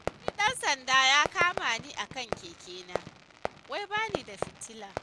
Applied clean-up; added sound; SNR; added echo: none; Fireworks; 9 dB; none.